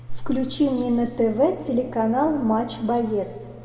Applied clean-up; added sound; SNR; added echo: none; Engine; 19 dB; reverberation time 1.8 s.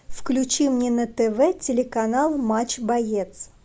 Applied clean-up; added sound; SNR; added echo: none; none; none; none.